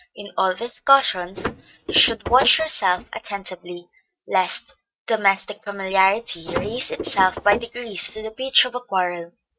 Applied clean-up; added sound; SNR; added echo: neural mask model RNNoise.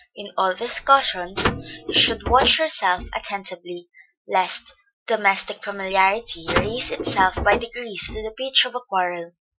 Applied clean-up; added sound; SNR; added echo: classical method Wiener filter.